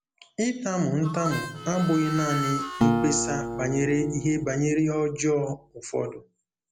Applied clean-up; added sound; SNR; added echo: none; Harmonica + Acoustic guitar; 5 dB; none.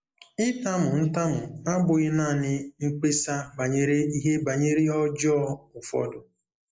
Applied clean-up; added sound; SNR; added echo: neural mask model Resemble Enhance denoiser.